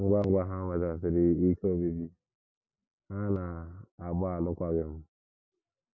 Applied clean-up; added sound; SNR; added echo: none; none; none; none.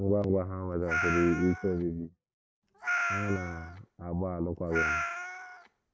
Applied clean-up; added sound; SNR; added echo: none; Meow; 3 dB; none.